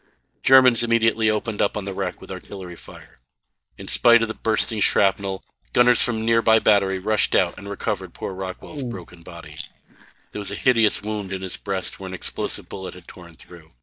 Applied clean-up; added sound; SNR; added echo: neural mask model DeepFilterNet 3.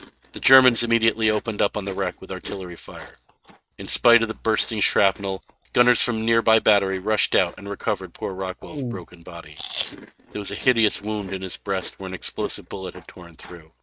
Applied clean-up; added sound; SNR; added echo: neural mask model RNNoise.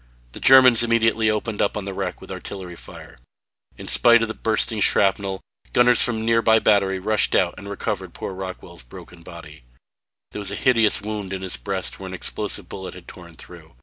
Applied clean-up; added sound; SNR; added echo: none; none; none; none.